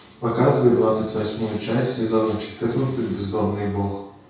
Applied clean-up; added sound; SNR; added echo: none; none; none; reverberation time 0.6 s.